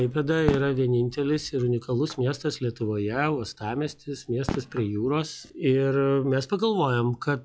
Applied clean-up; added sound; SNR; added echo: classical method log-MMSE.